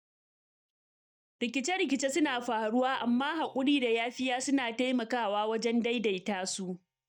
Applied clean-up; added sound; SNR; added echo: neural mask model DeepFilterNet 3.